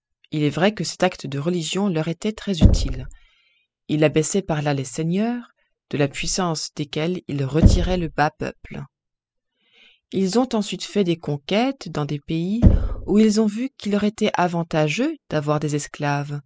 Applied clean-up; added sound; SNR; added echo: classical method spectral subtraction.